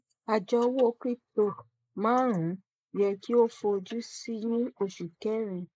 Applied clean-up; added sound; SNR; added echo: neural mask model Resemble Enhance denoiser.